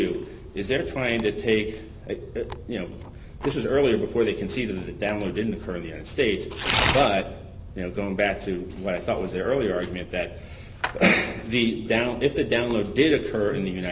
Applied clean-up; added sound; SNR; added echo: none; Tearing; 9 dB; none.